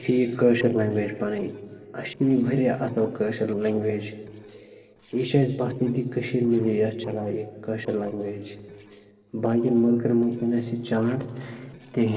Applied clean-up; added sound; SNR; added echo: neural separator model SepFormer DNS4.